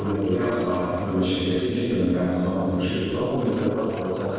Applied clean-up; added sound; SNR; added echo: neural separator model SepFormer DNS4.